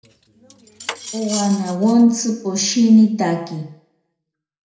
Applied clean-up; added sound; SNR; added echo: none; Cutlery, silverware; 15 dB; reverberation time 0.6 s.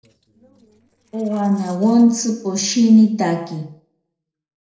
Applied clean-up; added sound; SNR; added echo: neural separator model SepFormer DNS4.